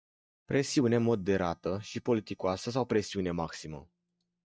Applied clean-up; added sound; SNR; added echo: neural mask model DeepFilterNet 3.